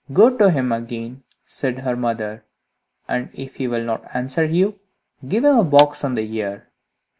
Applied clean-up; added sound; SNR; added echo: none; Clapping; 13 dB; none.